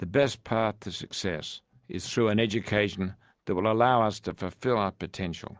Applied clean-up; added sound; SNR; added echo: none; none; none; none.